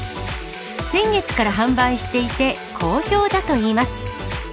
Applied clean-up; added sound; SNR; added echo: none; none; none; none.